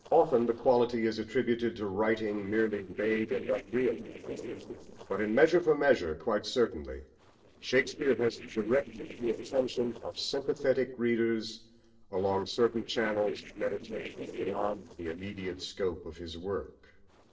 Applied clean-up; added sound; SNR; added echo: neural separator model SepFormer DNS4.